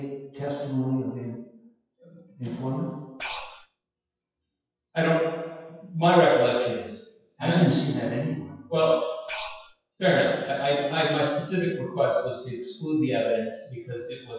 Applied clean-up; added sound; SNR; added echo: classical method WPE with log-MMSE.